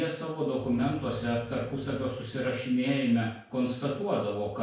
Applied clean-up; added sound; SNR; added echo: none; Bowed string instrument; 14 dB; reverberation time 0.5 s.